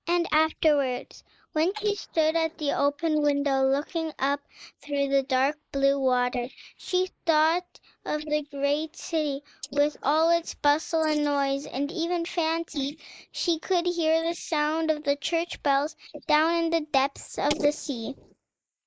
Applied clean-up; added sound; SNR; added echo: neural mask model Resemble Enhance denoiser.